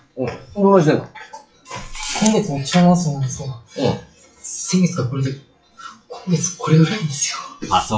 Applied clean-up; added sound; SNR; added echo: classical method WPE with log-MMSE.